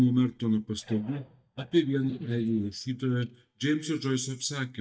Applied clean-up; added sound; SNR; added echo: neural mask model DeepFilterNet 3.